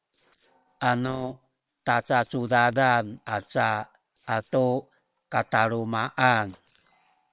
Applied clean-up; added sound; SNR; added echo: neural separator model SepFormer WHAM!.